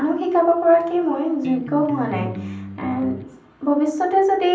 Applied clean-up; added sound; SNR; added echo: none; Electric guitar; 11 dB; reverberation time 0.6 s.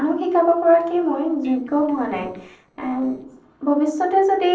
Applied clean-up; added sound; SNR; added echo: neural separator model SepFormer DNS4.